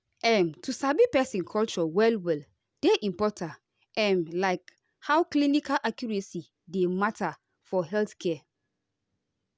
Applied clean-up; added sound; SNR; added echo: none; none; none; none.